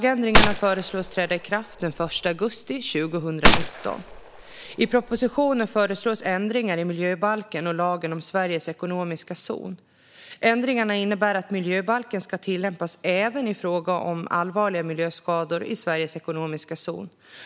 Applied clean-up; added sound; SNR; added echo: none; Gunshot, gunfire; -2 dB; none.